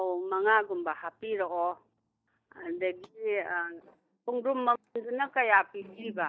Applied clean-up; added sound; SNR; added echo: neural mask model DeepFilterNet 3.